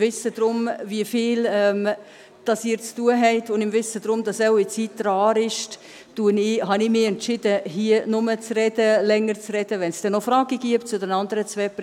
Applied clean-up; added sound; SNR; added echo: none; none; none; none.